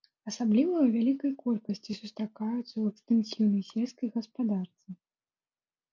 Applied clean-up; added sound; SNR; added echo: none; none; none; none.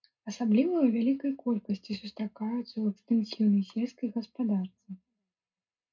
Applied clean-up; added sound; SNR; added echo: none; none; none; reverberation time 0.2 s.